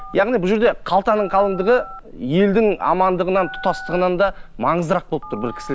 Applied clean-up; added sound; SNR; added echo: none; Telephone; 15 dB; none.